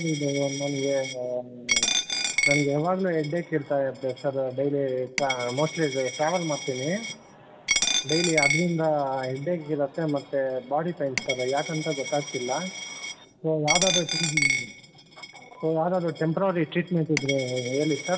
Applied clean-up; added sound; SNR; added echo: none; Coin (dropping); 4 dB; reverberation time 2.7 s.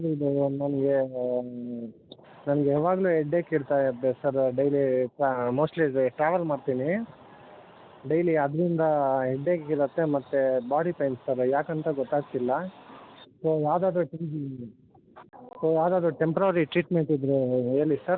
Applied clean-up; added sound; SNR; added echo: none; none; none; none.